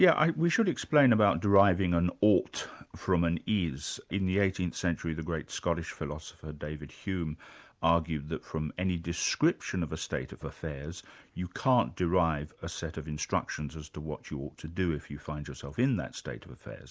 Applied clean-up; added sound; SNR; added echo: none; none; none; none.